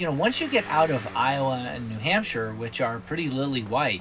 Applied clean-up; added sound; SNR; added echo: none; Motor vehicle (road) / Engine; 16 dB; reverberation time 0.4 s.